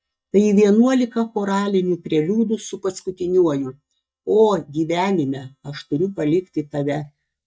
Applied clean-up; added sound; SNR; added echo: neural mask model DeepFilterNet 3.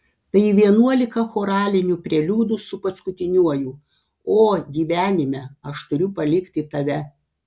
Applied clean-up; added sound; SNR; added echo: none; none; none; none.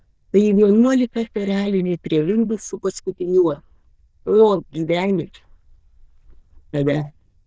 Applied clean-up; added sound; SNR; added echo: neural diffusion model UNIVERSE++.